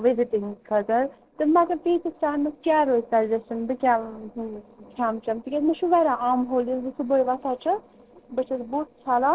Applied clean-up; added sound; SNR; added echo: neural separator model SepFormer DNS4.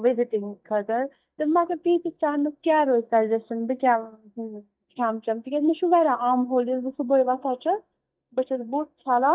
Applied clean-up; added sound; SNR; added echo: neural mask model DeepFilterNet 3.